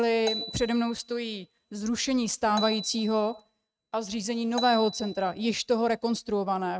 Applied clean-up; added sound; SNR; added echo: neural mask model RNNoise.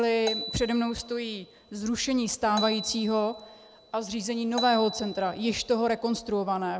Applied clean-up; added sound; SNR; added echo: none; Marimba, xylophone; 12 dB; none.